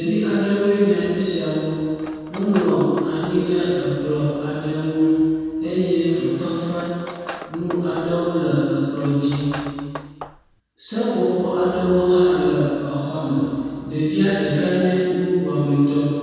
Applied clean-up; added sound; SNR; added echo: none; Cutlery, silverware; 16 dB; reverberation time 2.1 s.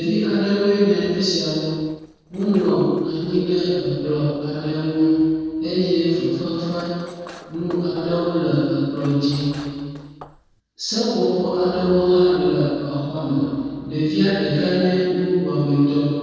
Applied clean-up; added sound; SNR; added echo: neural separator model SepFormer DNS4.